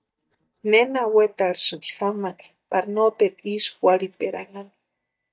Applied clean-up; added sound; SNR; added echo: neural mask model DeepFilterNet 3.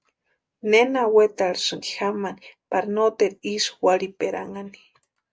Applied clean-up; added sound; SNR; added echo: none; none; none; none.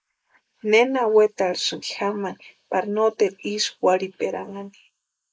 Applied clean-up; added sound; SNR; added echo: neural mask model Resemble Enhance denoiser.